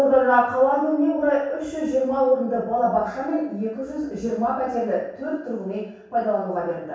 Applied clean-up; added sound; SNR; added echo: none; none; none; reverberation time 0.7 s.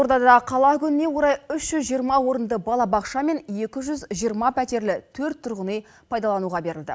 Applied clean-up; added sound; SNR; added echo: none; none; none; none.